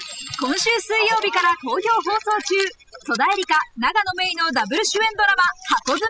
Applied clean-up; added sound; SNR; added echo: classical method spectral subtraction.